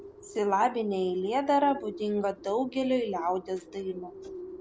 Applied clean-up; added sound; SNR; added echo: none; Bird; 16 dB; none.